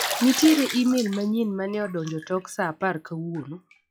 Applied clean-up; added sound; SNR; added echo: classical method log-MMSE.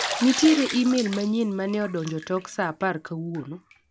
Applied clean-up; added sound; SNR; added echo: none; Bathtub (filling or washing); 10 dB; none.